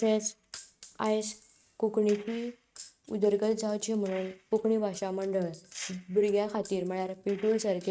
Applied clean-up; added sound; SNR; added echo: neural mask model RNNoise.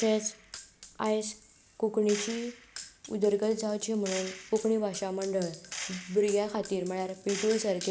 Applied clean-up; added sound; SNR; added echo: none; Gunshot, gunfire; 13 dB; none.